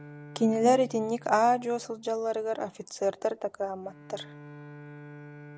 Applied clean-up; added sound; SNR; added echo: none; Bowed string instrument; 19 dB; none.